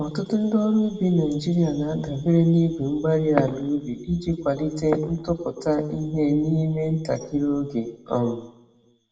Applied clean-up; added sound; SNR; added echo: none; none; none; reverberation time 0.6 s.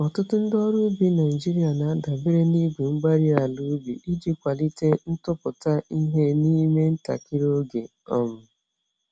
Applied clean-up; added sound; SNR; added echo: none; none; none; none.